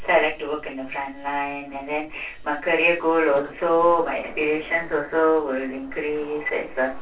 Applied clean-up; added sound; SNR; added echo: neural separator model SepFormer DNS4.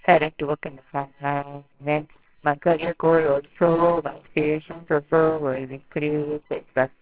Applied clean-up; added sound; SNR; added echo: neural separator model SepFormer WHAMR!.